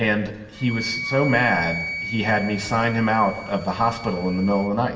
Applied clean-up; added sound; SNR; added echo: none; Wind instrument, woodwind instrument; 11 dB; reverberation time 0.9 s.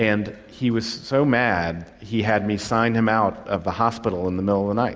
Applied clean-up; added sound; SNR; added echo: none; none; none; none.